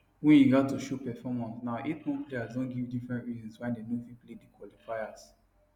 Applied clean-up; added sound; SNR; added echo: none; none; none; none.